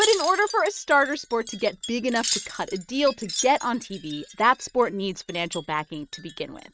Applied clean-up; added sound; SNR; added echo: neural mask model RNNoise.